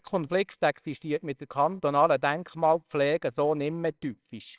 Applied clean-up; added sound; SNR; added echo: neural separator model SepFormer WHAMR!.